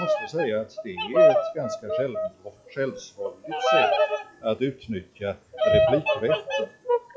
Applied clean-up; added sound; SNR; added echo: classical method log-MMSE.